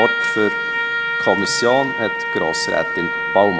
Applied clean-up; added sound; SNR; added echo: none; Trumpet; 1 dB; none.